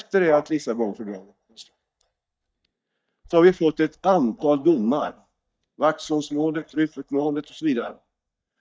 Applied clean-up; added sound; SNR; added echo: neural mask model DeepFilterNet 3.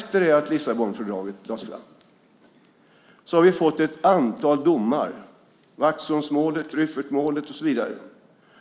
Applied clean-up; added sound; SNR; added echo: none; none; none; none.